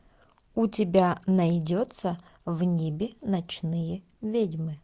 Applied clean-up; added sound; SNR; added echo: none; none; none; none.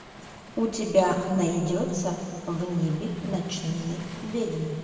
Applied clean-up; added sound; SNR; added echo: none; Waves, surf; 18 dB; reverberation time 2.4 s.